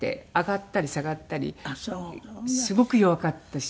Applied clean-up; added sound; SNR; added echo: none; none; none; none.